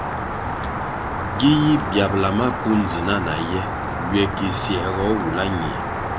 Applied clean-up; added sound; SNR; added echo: none; Rain; 3 dB; none.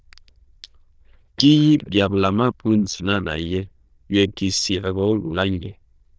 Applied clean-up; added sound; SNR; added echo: neural diffusion model UNIVERSE++.